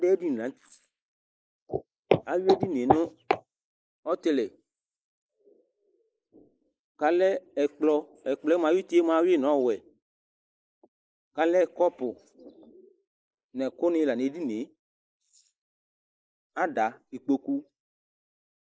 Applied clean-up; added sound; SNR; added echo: neural mask model Resemble Enhance denoiser.